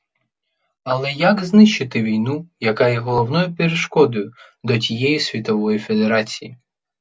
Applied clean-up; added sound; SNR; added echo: none; none; none; none.